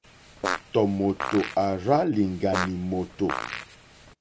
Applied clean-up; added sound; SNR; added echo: none; Fart; 8 dB; none.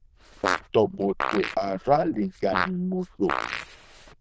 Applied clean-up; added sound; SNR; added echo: neural diffusion model UNIVERSE++.